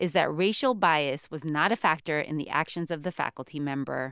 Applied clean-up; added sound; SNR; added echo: none; none; none; none.